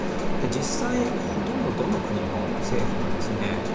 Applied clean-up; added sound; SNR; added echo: none; Mechanisms; -4 dB; reverberation time 0.8 s.